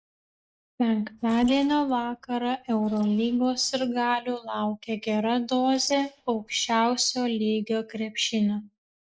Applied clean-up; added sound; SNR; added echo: neural mask model Resemble Enhance denoiser.